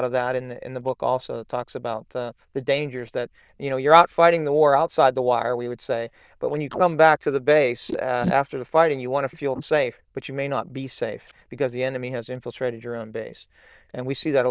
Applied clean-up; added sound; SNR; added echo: neural diffusion model UNIVERSE++.